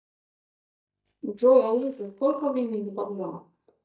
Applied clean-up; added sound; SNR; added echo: neural mask model DeepFilterNet 3.